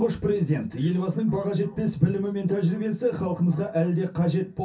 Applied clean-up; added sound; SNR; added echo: none; none; none; reverberation time 0.3 s.